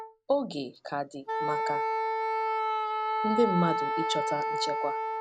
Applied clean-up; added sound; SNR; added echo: none; Wind instrument, woodwind instrument; -2 dB; none.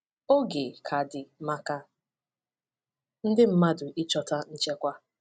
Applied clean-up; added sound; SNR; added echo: none; none; none; none.